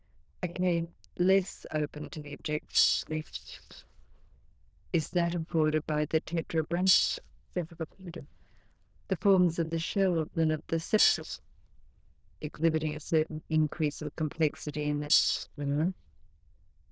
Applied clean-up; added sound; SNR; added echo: neural diffusion model UNIVERSE++.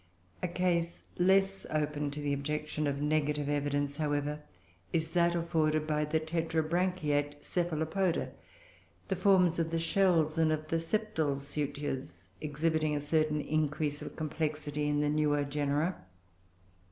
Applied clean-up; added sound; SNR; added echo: none; none; none; none.